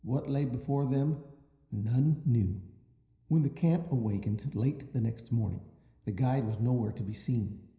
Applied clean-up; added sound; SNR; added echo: none; none; none; reverberation time 0.9 s.